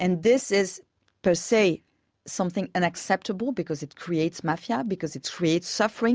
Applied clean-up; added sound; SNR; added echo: none; none; none; none.